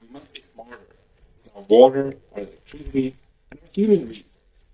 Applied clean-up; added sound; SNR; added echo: neural mask model DeepFilterNet 3.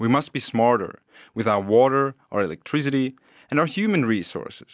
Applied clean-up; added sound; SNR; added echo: none; none; none; none.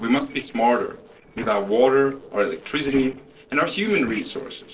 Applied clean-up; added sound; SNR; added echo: neural separator model SepFormer DNS4.